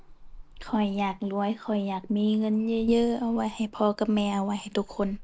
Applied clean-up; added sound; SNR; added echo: none; Meow / Purr; 19 dB; none.